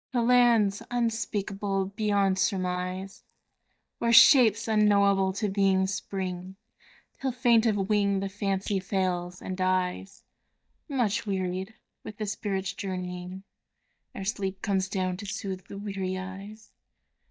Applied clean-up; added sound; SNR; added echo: neural mask model DeepFilterNet 3.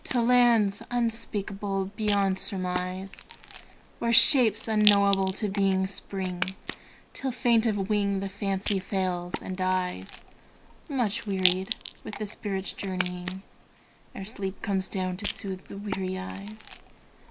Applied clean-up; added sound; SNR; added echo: none; Rattle; 10 dB; none.